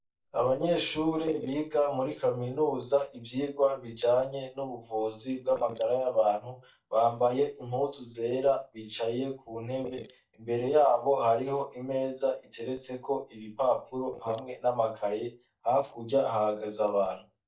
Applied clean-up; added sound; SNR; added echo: neural mask model DeepFilterNet 3.